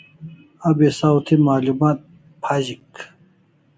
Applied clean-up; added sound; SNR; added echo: none; none; none; none.